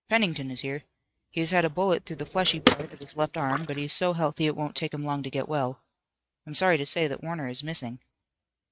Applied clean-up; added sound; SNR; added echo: neural mask model RNNoise.